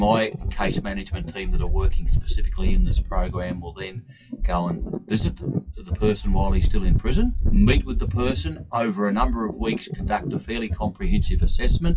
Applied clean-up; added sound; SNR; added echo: classical method WPE with log-MMSE.